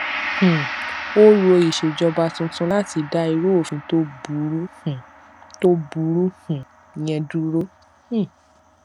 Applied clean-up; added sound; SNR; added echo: none; Gong; 13 dB; none.